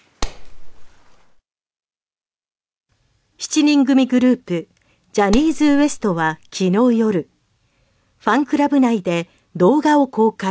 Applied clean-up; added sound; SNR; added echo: none; Clapping; 8 dB; none.